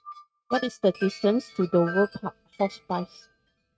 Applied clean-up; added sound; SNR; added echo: neural mask model RNNoise.